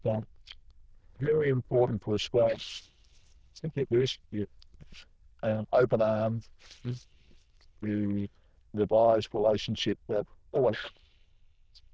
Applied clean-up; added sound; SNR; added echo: neural diffusion model UNIVERSE++.